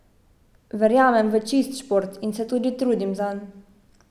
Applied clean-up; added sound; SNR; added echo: none; none; none; none.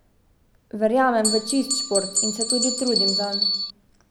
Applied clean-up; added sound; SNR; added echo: none; Bell; -1 dB; none.